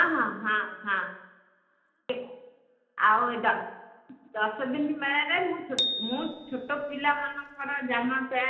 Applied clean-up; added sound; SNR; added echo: none; Bicycle bell; 6 dB; reverberation time 0.9 s.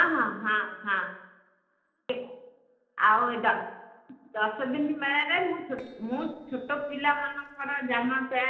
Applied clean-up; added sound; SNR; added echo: neural separator model SepFormer DNS4.